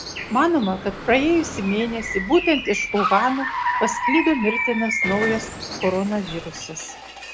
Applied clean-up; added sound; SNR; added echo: none; Car + Bird; 5 dB; none.